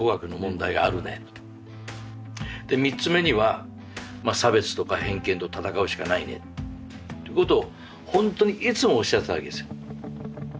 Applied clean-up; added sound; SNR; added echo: none; none; none; none.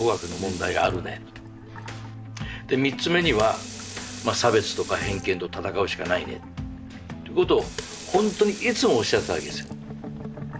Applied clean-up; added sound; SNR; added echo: none; Sink (filling or washing) / Water tap, faucet; 15 dB; none.